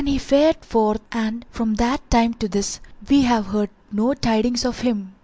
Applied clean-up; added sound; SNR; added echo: none; none; none; none.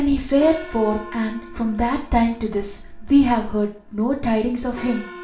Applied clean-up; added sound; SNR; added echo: none; Gong; 19 dB; reverberation time 0.5 s.